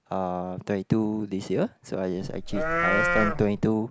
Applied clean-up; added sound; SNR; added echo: none; Livestock, farm animals, working animals; -1 dB; none.